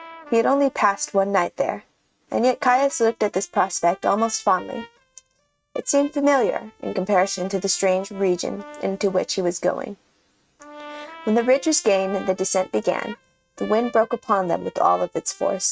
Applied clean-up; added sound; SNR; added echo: neural mask model RNNoise.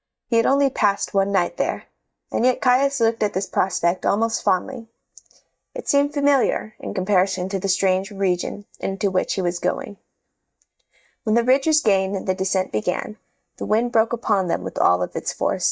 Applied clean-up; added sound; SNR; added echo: neural mask model DeepFilterNet 3.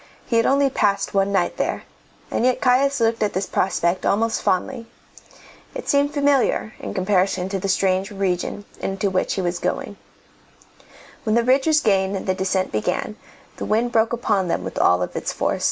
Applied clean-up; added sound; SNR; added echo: none; none; none; none.